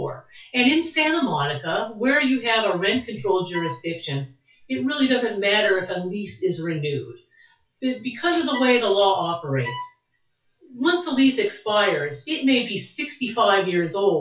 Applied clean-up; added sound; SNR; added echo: classical method WPE with log-MMSE.